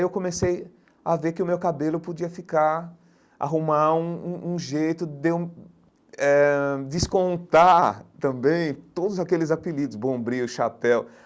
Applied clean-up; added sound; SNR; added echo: none; none; none; none.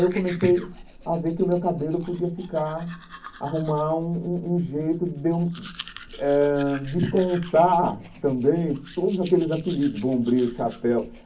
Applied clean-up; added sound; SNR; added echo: none; Domestic sounds, home sounds; 19 dB; reverberation time 0.3 s.